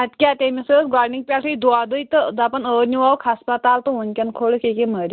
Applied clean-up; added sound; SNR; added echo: none; none; none; none.